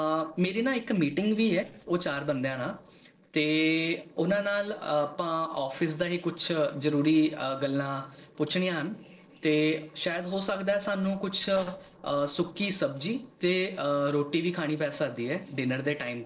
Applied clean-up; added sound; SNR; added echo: neural separator model SepFormer DNS4.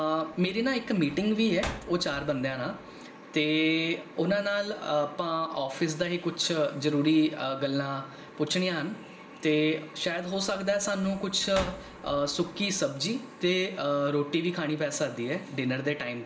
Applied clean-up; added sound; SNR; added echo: none; Slam; 15 dB; reverberation time 1.3 s.